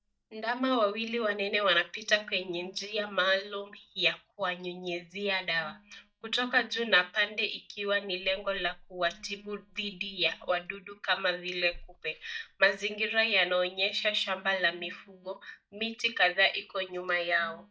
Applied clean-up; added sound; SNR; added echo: neural mask model DeepFilterNet 3.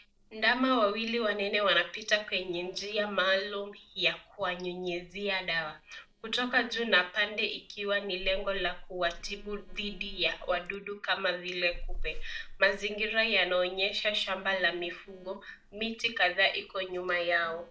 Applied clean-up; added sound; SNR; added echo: neural separator model SepFormer DNS4.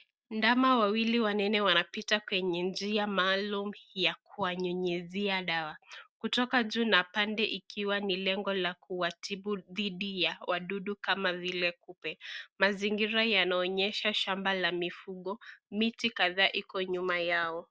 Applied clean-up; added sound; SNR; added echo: none; none; none; none.